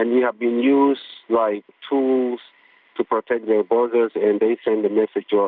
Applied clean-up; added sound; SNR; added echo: none; none; none; none.